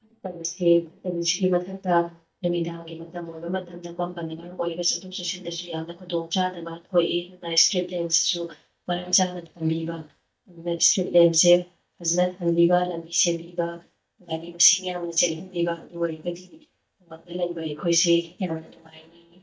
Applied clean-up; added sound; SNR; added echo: neural mask model DeepFilterNet 3.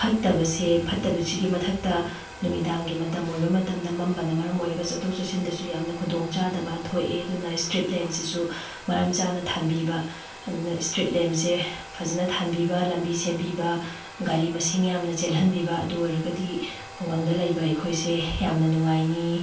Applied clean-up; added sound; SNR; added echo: none; Domestic sounds, home sounds; 16 dB; reverberation time 0.3 s.